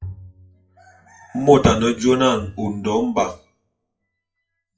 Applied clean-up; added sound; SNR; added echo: classical method WPE with log-MMSE.